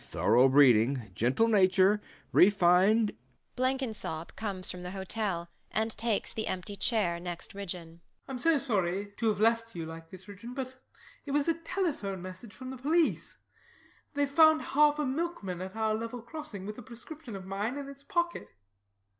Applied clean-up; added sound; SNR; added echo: none; none; none; none.